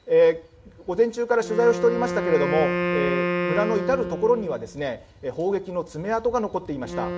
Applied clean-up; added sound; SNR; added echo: none; Wind instrument, woodwind instrument; 6 dB; reverberation time 0.4 s.